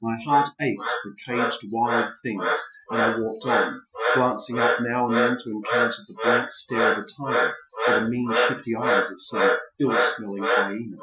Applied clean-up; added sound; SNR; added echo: classical method Wiener filter.